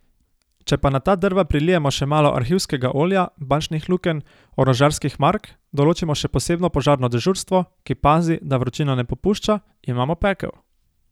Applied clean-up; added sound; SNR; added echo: none; none; none; none.